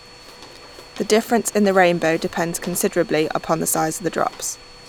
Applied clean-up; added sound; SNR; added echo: none; Domestic sounds, home sounds + Walk, footsteps; 20 dB; none.